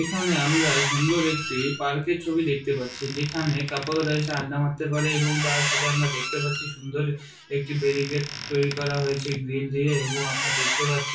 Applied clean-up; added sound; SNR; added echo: none; Squeak; 5 dB; reverberation time 0.3 s.